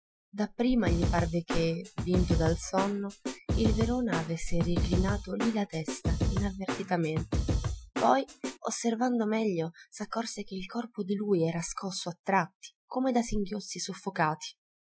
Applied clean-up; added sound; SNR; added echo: classical method Wiener filter.